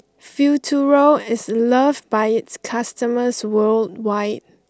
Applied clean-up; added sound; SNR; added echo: none; none; none; none.